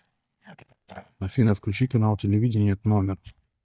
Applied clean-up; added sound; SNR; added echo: neural mask model DeepFilterNet 3.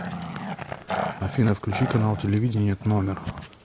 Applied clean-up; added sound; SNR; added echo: none; Growling; 8 dB; none.